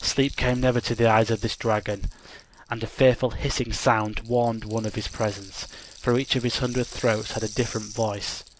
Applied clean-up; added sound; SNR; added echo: none; Rattle (instrument); 20 dB; none.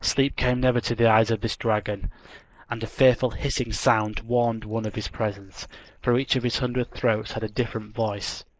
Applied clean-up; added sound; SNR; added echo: neural mask model Resemble Enhance denoiser.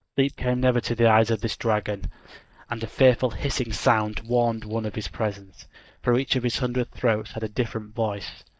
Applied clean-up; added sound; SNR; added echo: neural mask model DeepFilterNet 3.